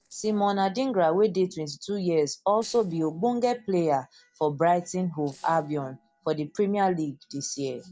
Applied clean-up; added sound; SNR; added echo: neural separator model SepFormer DNS4.